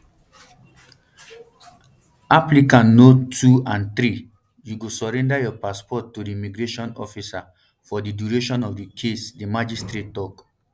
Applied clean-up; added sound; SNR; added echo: none; none; none; none.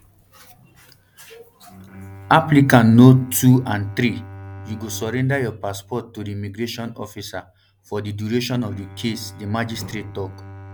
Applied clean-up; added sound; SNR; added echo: none; Bowed string instrument; 19 dB; none.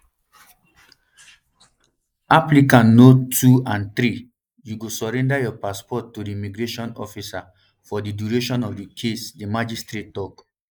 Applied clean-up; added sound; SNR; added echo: neural mask model Resemble Enhance denoiser.